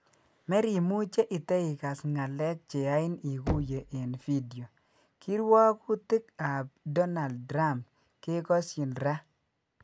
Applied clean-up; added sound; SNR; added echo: none; Knock; 11 dB; none.